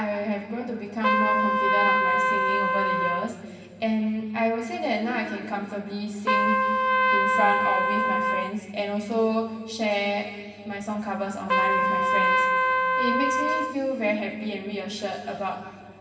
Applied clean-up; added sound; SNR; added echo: none; Trumpet; -3 dB; reverberation time 2.4 s.